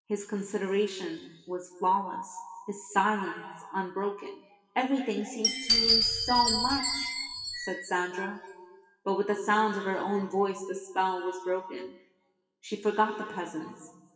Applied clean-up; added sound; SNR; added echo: classical method WPE with log-MMSE.